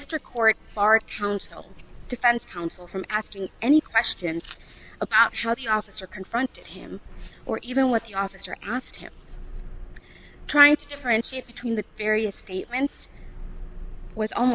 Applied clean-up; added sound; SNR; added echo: none; none; none; none.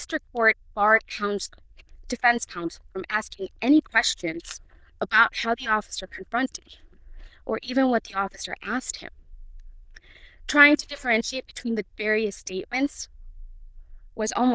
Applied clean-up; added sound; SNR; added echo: neural diffusion model UNIVERSE++.